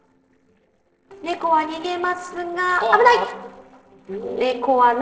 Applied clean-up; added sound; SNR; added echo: neural separator model SepFormer DNS4.